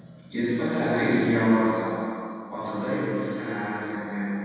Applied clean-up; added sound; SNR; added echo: none; Bowed string instrument; 16 dB; reverberation time 2.1 s.